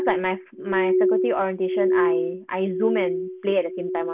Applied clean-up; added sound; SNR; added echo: none; Glass; -2 dB; none.